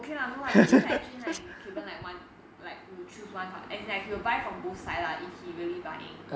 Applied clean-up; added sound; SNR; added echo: none; Domestic sounds, home sounds; 19 dB; none.